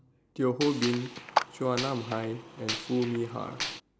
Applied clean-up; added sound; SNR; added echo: none; Clapping + Gunshot, gunfire; 4 dB; none.